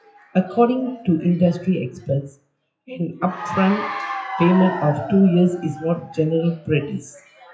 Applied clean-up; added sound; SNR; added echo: classical method WPE with log-MMSE.